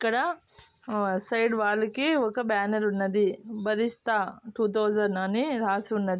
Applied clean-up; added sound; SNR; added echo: none; none; none; none.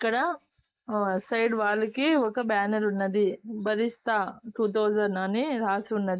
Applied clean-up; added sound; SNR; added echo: neural mask model Resemble Enhance denoiser.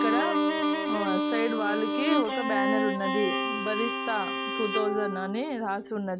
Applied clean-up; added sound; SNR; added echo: none; Bowed string instrument; -2 dB; none.